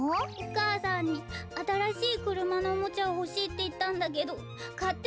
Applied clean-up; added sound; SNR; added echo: none; none; none; none.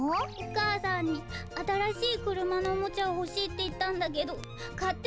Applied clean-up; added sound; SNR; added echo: none; Crackle + Car; 16 dB; none.